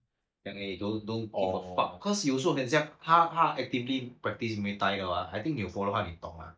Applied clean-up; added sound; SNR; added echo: neural mask model DeepFilterNet 3.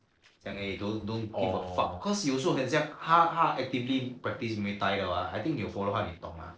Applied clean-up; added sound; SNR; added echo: neural separator model SepFormer DNS4.